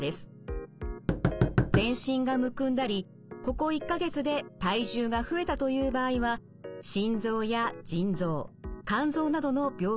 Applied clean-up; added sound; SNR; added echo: none; Knock; 0 dB; none.